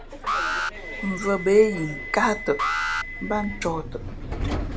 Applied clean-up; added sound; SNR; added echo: none; Subway, metro, underground + Alarm; 3 dB; none.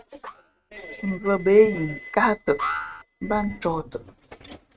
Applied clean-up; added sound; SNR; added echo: neural mask model RNNoise.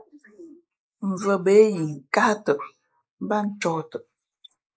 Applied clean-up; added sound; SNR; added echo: neural mask model Resemble Enhance denoiser.